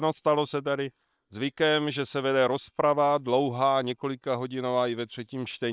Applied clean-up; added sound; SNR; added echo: neural separator model SepFormer WHAM!.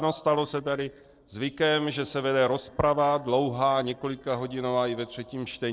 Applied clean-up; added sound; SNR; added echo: neural separator model SepFormer DNS4.